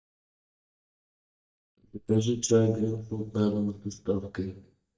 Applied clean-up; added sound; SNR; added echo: neural mask model DeepFilterNet 3.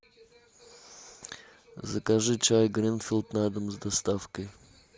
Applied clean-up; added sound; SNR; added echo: none; none; none; none.